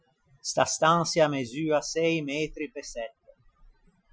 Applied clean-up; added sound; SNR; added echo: classical method Wiener filter.